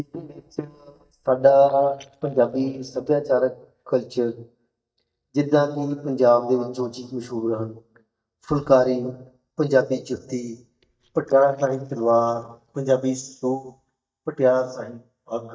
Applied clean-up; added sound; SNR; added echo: neural mask model DeepFilterNet 3.